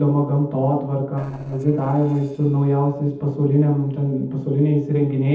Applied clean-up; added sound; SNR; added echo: neural separator model SepFormer DNS4.